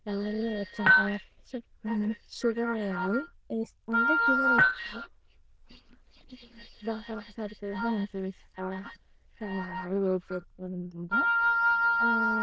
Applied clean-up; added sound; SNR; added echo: neural diffusion model UNIVERSE++.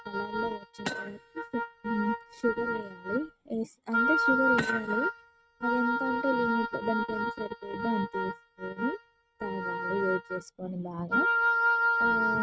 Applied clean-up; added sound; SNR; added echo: neural mask model RNNoise.